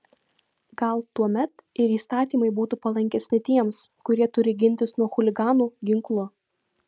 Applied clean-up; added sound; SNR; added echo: none; none; none; none.